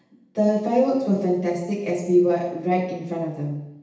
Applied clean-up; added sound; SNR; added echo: none; none; none; reverberation time 0.9 s.